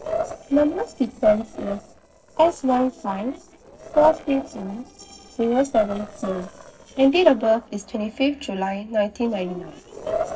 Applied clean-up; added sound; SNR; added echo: neural separator model SepFormer DNS4.